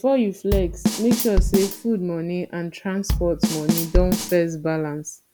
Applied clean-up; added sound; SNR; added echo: none; Bass drum / Snare drum / Drum kit; 0 dB; none.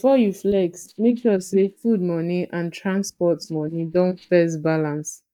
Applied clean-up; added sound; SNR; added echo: neural mask model DeepFilterNet 3.